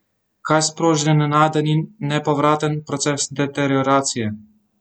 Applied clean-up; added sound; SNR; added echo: none; none; none; none.